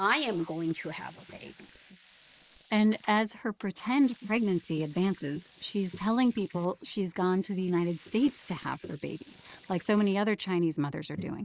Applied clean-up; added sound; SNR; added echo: neural mask model Resemble Enhance denoiser.